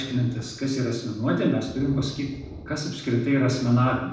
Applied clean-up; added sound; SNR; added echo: none; Thunder; 18 dB; reverberation time 0.8 s.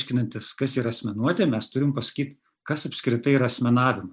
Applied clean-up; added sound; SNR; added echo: none; none; none; none.